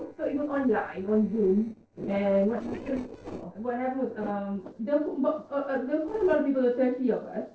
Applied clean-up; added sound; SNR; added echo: neural separator model SepFormer DNS4.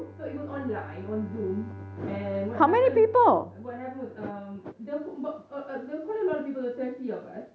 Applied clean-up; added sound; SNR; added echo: none; Bowed string instrument; 17 dB; none.